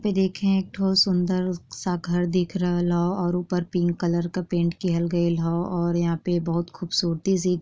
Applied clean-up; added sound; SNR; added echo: none; none; none; none.